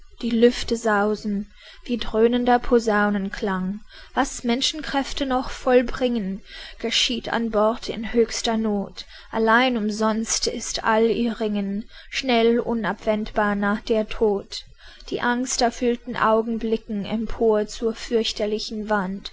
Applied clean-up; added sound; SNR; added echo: none; none; none; none.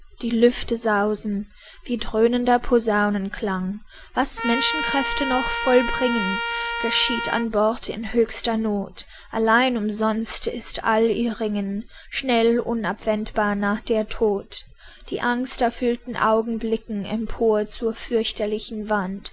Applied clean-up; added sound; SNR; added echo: none; Trumpet; 4 dB; none.